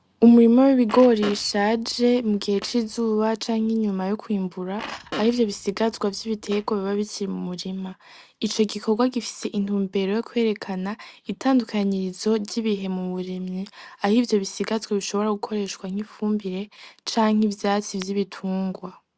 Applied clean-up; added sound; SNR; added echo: none; Fart; 15 dB; none.